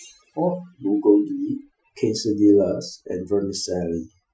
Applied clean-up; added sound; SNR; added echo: classical method Wiener filter.